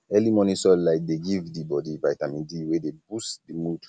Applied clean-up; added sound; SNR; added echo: none; none; none; none.